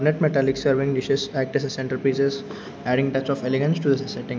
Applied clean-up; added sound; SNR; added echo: none; none; none; none.